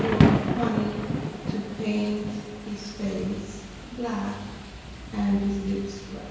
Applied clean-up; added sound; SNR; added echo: none; Thunder / Rain; 0 dB; reverberation time 1.0 s.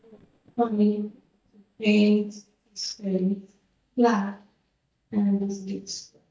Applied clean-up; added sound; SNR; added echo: neural mask model DeepFilterNet 3.